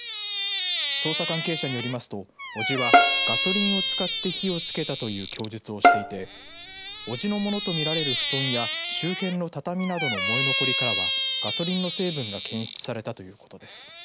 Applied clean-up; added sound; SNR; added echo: none; Squeak + Bowed string instrument; -4 dB; none.